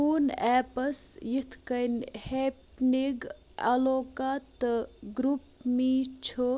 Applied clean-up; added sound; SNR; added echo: none; none; none; none.